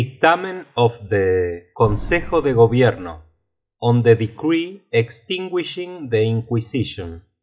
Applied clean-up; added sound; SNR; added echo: classical method log-MMSE.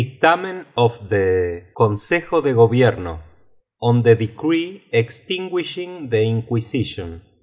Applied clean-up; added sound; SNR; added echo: neural mask model Resemble Enhance denoiser.